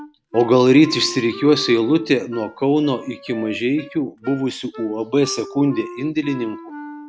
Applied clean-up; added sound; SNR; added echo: none; Wind instrument, woodwind instrument; 16 dB; none.